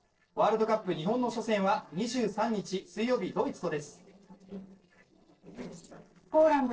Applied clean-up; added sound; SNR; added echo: neural separator model SepFormer DNS4.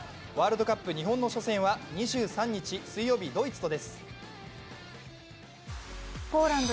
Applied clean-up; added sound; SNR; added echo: none; none; none; none.